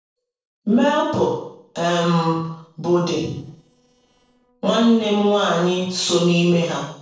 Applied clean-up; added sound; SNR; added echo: neural separator model SepFormer DNS4.